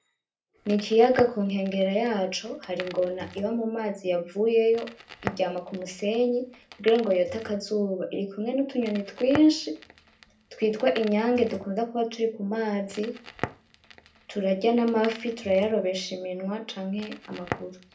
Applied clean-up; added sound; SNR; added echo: none; Crackle; 16 dB; reverberation time 0.3 s.